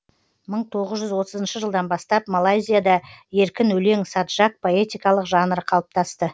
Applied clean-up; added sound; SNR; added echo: none; none; none; none.